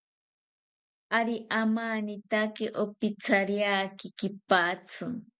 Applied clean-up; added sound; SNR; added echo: none; none; none; none.